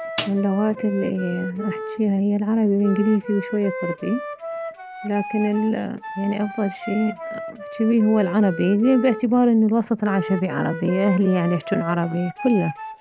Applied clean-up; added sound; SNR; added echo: none; Wind instrument, woodwind instrument + Snare drum; 11 dB; none.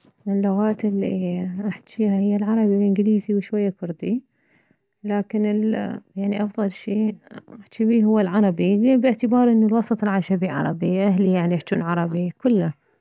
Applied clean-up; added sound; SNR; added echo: none; none; none; none.